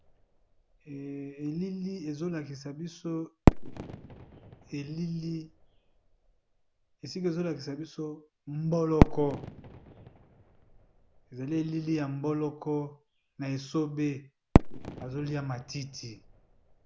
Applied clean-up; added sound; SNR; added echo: none; Fireworks; -3 dB; none.